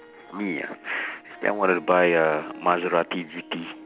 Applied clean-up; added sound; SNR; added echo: none; Harp; 19 dB; none.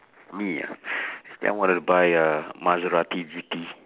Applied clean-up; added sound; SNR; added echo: none; none; none; none.